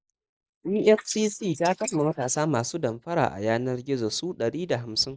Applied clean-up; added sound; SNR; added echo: neural mask model Resemble Enhance denoiser.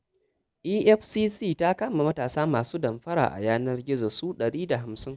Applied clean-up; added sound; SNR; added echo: none; none; none; none.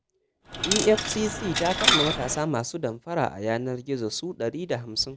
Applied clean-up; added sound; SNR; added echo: none; Coin (dropping); -1 dB; none.